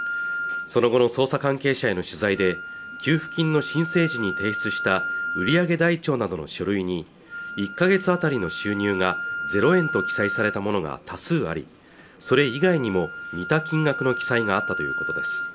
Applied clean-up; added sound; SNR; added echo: none; Wind instrument, woodwind instrument; 8 dB; none.